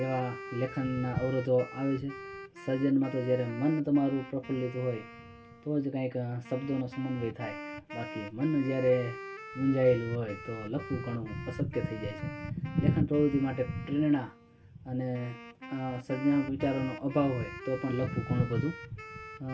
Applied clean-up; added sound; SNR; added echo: none; Wind instrument, woodwind instrument; 14 dB; reverberation time 0.2 s.